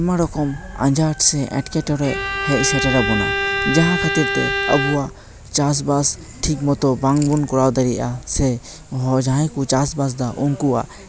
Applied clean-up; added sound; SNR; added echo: none; Bowed string instrument; 3 dB; none.